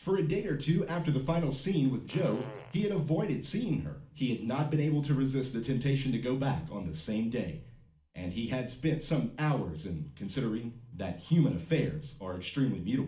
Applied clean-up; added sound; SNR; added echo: none; Fart; 18 dB; reverberation time 0.4 s.